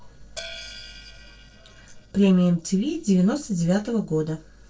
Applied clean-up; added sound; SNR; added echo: neural separator model SepFormer DNS4.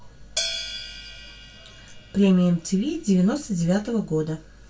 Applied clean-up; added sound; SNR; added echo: none; Hi-hat; 11 dB; reverberation time 0.1 s.